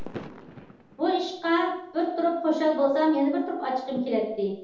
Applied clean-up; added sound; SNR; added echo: none; Fireworks; 19 dB; reverberation time 0.8 s.